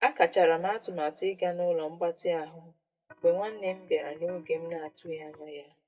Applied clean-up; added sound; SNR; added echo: neural mask model DeepFilterNet 3.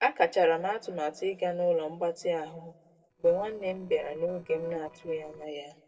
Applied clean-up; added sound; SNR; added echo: neural separator model SepFormer DNS4.